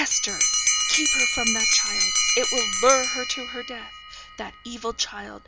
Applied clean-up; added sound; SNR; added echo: none; Bell; -4 dB; none.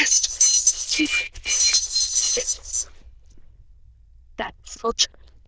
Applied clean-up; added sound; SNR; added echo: neural diffusion model UNIVERSE++.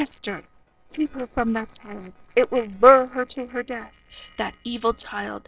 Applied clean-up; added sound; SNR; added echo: neural separator model SepFormer DNS4.